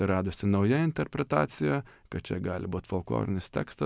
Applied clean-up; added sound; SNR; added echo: none; none; none; none.